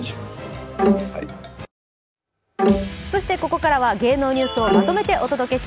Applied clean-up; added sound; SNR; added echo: none; Bowed string instrument; -1 dB; none.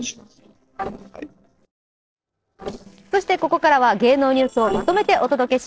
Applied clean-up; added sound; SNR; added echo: neural separator model SepFormer DNS4.